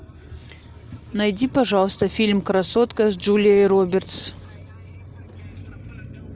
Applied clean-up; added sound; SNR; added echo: none; none; none; none.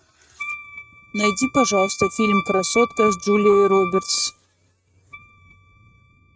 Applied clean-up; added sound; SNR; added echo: neural mask model RNNoise.